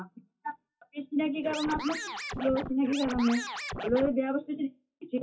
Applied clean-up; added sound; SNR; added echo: classical method WPE with log-MMSE.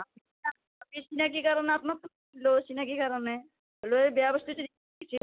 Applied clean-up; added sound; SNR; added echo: none; none; none; none.